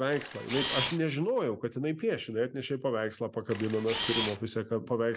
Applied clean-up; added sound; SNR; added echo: none; Camera; 4 dB; none.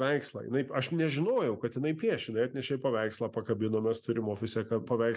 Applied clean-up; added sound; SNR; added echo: none; none; none; none.